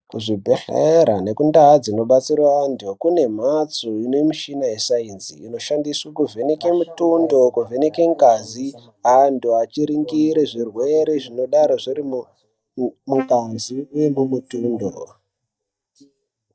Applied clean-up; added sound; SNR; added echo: neural mask model DeepFilterNet 3.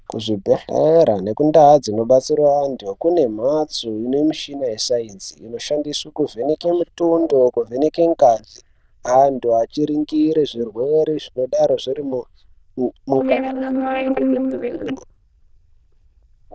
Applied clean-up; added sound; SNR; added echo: neural diffusion model UNIVERSE++.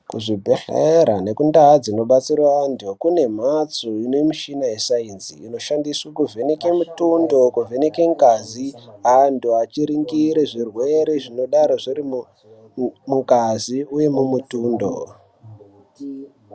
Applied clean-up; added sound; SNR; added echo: none; none; none; none.